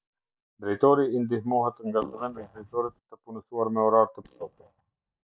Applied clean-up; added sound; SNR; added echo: neural mask model DeepFilterNet 3.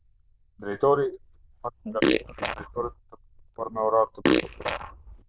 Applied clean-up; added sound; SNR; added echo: neural diffusion model UNIVERSE++.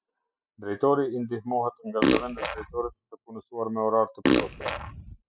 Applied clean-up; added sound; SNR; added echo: classical method spectral subtraction.